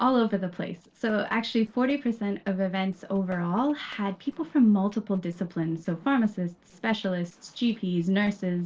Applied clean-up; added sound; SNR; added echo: neural separator model SepFormer DNS4.